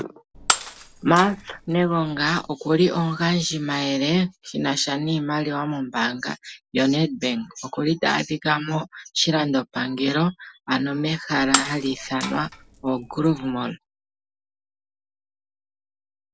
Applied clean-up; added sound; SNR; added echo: none; Shatter; 6 dB; none.